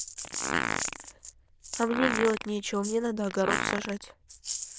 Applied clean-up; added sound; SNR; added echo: neural diffusion model UNIVERSE++.